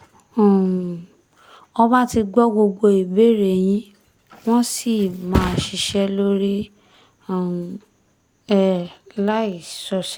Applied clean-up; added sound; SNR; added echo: none; Thump, thud; 15 dB; none.